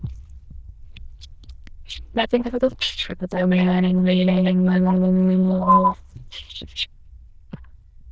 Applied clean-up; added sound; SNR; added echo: neural diffusion model UNIVERSE++.